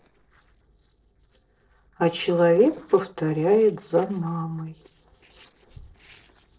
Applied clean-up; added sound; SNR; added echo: neural separator model SepFormer DNS4.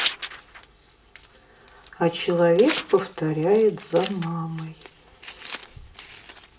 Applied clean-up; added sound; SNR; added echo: none; Tearing; 12 dB; reverberation time 0.4 s.